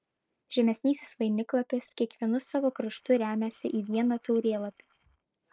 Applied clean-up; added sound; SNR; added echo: neural separator model SepFormer DNS4.